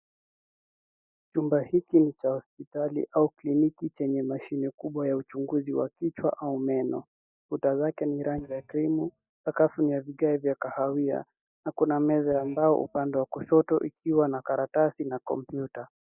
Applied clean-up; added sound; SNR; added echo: neural mask model DeepFilterNet 3.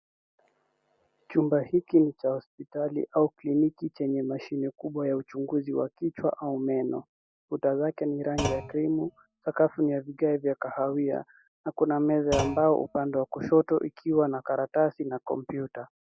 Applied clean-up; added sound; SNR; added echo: none; Thump, thud; 10 dB; none.